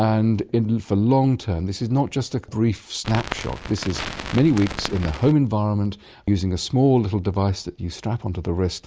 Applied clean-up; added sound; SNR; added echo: none; Crackle; 10 dB; none.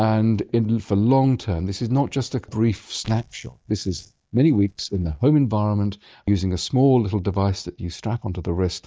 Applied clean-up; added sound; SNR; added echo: neural mask model DeepFilterNet 3.